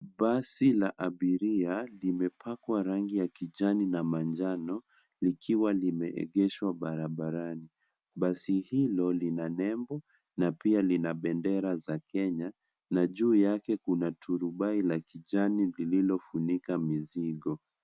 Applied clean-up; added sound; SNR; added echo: none; none; none; none.